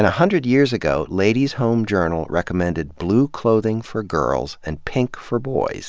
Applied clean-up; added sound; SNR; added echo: none; none; none; none.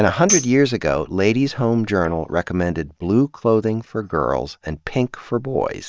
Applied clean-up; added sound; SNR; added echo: neural mask model DeepFilterNet 3.